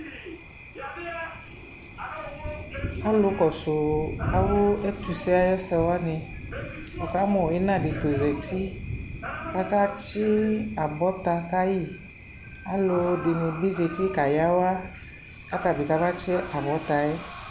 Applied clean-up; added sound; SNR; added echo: none; Thunder; 11 dB; none.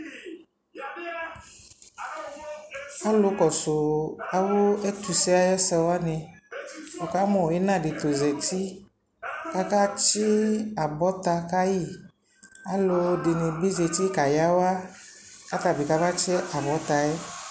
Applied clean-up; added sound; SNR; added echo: none; none; none; none.